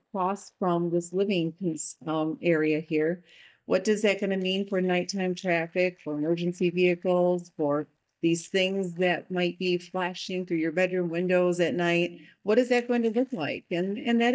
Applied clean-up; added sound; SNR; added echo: neural mask model DeepFilterNet 3.